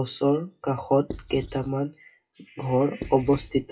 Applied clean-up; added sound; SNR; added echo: classical method WPE with log-MMSE.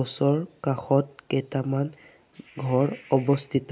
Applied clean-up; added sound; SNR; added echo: none; none; none; none.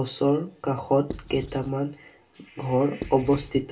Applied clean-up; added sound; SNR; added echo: none; Writing; 13 dB; reverberation time 0.2 s.